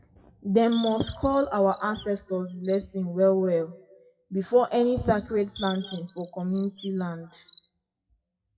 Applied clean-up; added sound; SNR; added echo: classical method WPE with log-MMSE.